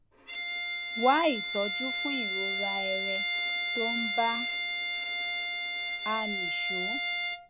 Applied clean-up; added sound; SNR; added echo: none; Bowed string instrument; -3 dB; none.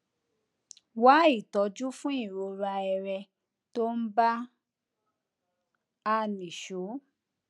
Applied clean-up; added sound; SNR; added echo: none; none; none; none.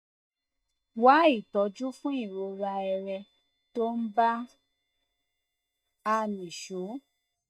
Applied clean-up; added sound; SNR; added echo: neural mask model DeepFilterNet 3.